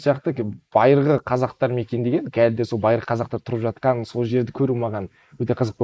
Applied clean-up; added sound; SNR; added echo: neural mask model Resemble Enhance denoiser.